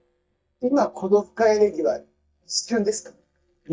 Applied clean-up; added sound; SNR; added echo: neural mask model DeepFilterNet 3.